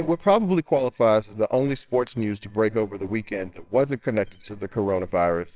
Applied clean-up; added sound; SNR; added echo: neural separator model SepFormer WHAMR!.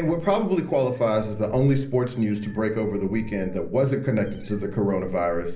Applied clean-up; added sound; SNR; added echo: none; Meow; 14 dB; reverberation time 0.5 s.